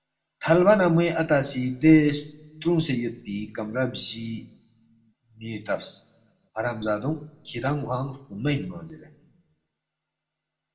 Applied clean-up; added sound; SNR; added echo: none; none; none; reverberation time 0.5 s.